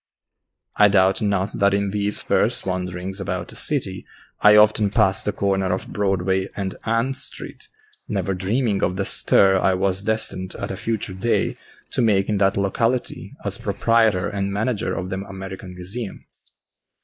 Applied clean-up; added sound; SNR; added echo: neural mask model Resemble Enhance denoiser.